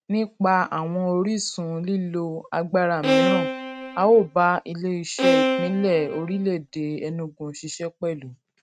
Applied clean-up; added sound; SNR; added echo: neural mask model RNNoise.